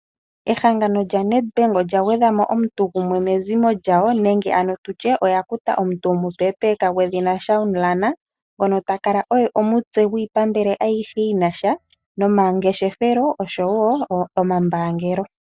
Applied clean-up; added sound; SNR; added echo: neural mask model DeepFilterNet 3.